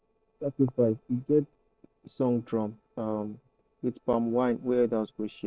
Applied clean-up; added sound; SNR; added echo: neural separator model SepFormer DNS4.